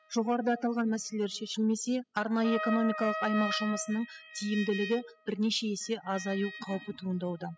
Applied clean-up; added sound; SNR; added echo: classical method spectral subtraction.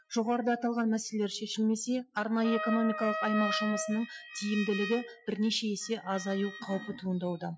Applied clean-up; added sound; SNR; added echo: classical method Wiener filter.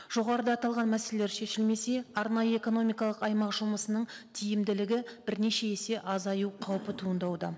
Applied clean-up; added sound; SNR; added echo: none; none; none; none.